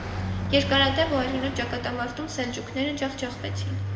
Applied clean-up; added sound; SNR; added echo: none; Car passing by; 4 dB; reverberation time 2.0 s.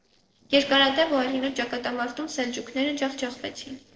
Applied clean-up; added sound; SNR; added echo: neural separator model SepFormer DNS4.